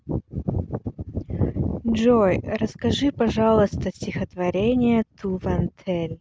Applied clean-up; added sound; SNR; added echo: none; none; none; none.